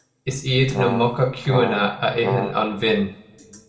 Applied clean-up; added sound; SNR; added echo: none; Brass instrument; 6 dB; reverberation time 0.7 s.